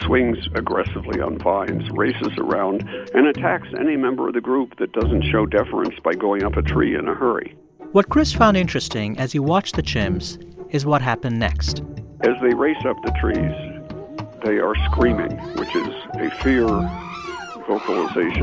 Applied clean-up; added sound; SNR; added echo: none; none; none; none.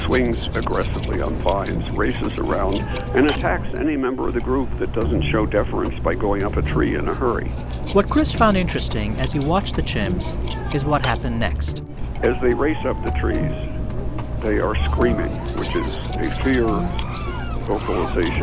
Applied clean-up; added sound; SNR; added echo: none; Cutlery, silverware; 3 dB; none.